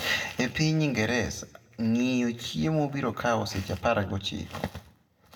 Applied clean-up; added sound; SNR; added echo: none; none; none; reverberation time 0.5 s.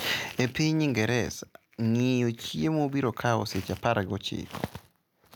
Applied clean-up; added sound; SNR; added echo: none; none; none; none.